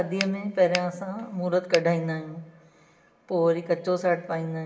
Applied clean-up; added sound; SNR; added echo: none; Finger snapping; 8 dB; reverberation time 0.7 s.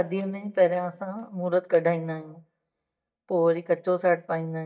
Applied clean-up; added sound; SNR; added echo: neural mask model DeepFilterNet 3.